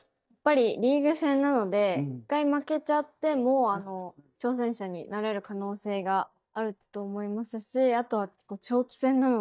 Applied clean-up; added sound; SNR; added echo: neural mask model DeepFilterNet 3.